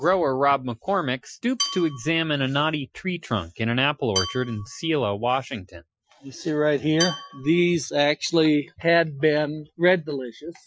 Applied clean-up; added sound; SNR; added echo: classical method Wiener filter.